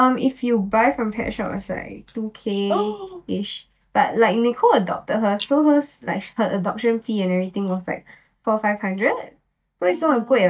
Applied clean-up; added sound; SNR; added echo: neural mask model DeepFilterNet 3.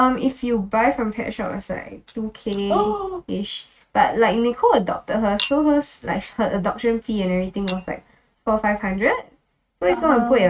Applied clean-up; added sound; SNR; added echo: neural mask model RNNoise.